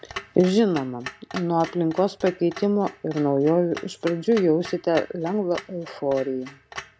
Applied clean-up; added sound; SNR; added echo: none; Clock; 16 dB; none.